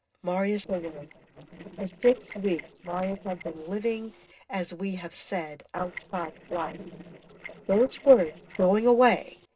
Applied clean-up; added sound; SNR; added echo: neural separator model SepFormer DNS4.